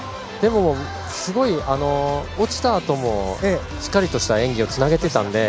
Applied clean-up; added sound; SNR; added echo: none; none; none; none.